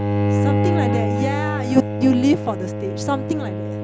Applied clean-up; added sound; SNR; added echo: none; Bowed string instrument; -1 dB; none.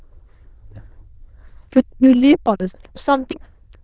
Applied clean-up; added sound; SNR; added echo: neural diffusion model UNIVERSE++.